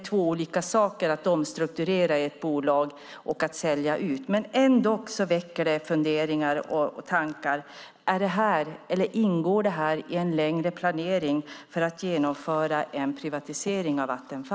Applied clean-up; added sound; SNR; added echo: none; none; none; none.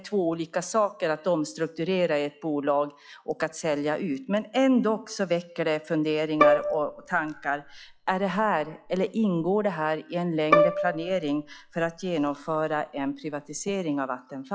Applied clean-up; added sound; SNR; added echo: classical method log-MMSE.